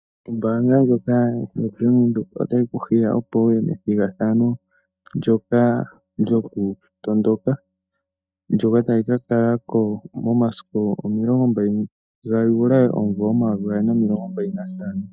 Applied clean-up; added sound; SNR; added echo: neural mask model DeepFilterNet 3.